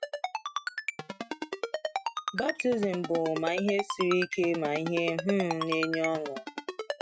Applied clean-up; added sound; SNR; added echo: classical method Wiener filter.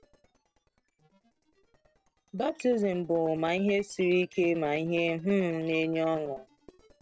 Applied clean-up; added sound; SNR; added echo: neural separator model SepFormer DNS4.